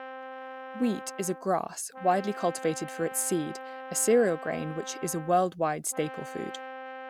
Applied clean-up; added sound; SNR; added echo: none; Brass instrument; 12 dB; none.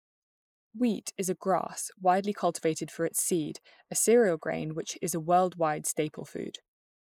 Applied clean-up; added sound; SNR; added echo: neural mask model Resemble Enhance denoiser.